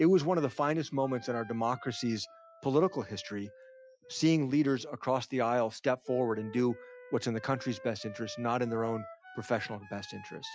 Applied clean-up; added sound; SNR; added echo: classical method Wiener filter.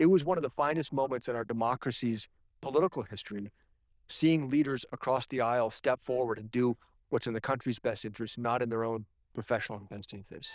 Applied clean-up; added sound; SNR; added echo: neural diffusion model UNIVERSE++.